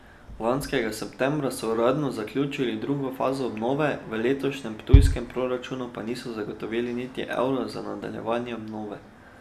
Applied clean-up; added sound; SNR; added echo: none; Bass drum; -5 dB; none.